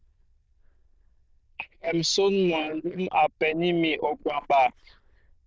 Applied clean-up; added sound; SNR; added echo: neural diffusion model UNIVERSE++.